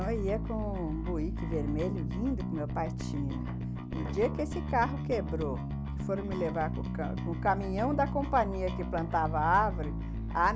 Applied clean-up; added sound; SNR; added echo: none; Bass guitar; 2 dB; none.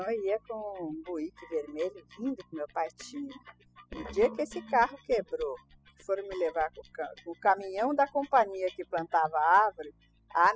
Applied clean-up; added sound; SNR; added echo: classical method spectral subtraction.